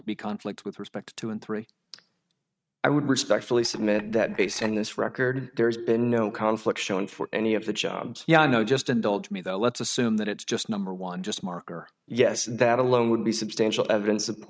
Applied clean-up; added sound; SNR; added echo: neural mask model RNNoise.